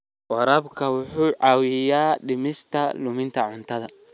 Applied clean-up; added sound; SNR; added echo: none; none; none; none.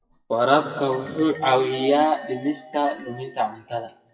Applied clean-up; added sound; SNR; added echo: classical method WPE with log-MMSE.